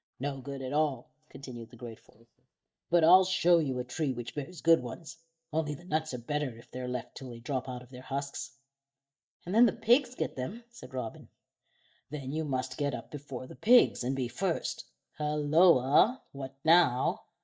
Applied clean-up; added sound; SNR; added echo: neural mask model DeepFilterNet 3.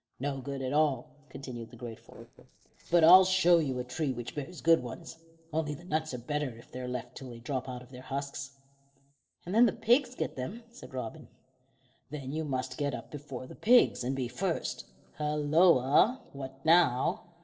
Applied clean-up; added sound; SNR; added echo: neural separator model SepFormer DNS4.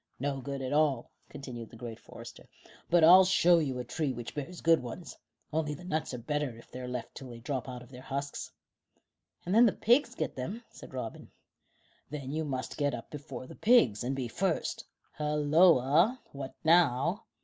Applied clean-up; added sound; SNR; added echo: none; none; none; none.